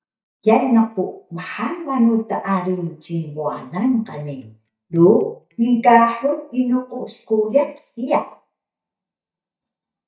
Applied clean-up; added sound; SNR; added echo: neural mask model DeepFilterNet 3.